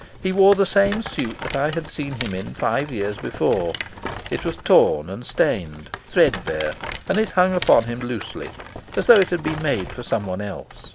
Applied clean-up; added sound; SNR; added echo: none; Rattle; 13 dB; none.